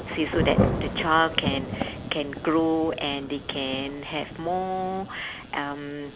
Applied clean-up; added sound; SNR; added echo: none; Thunder / Rain; 4 dB; none.